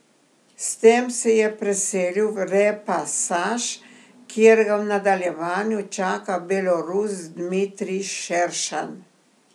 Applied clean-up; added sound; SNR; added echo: none; none; none; none.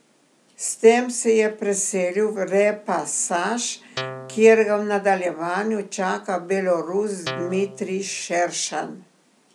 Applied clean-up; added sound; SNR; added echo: none; Guitar; 12 dB; none.